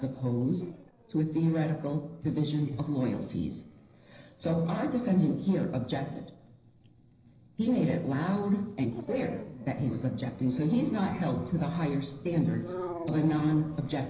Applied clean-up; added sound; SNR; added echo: neural separator model SepFormer DNS4.